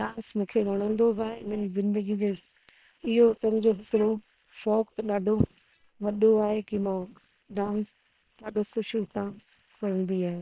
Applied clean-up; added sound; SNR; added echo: neural separator model SepFormer WHAM!.